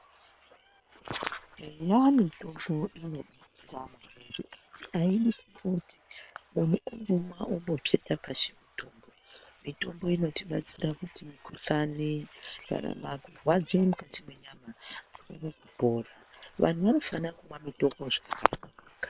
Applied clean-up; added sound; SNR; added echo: neural separator model SepFormer WHAM!.